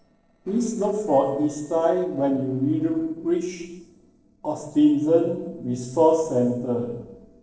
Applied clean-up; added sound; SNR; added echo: neural separator model SepFormer DNS4.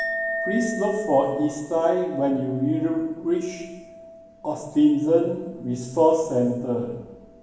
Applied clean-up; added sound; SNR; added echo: none; Chink, clink; 12 dB; reverberation time 1.1 s.